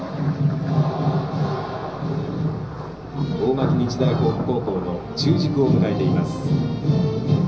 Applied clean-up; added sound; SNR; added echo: none; Thunder; 17 dB; reverberation time 0.5 s.